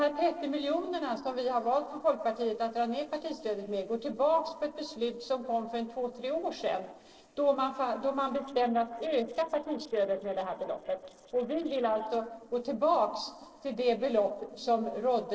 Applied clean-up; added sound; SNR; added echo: neural separator model SepFormer DNS4.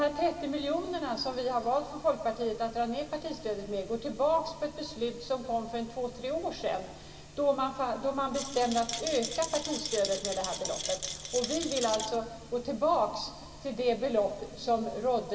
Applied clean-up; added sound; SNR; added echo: none; Rattle; 6 dB; reverberation time 2.3 s.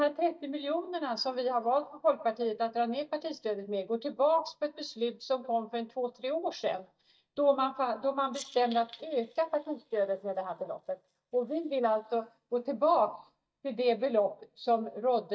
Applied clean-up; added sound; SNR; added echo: neural mask model DeepFilterNet 3.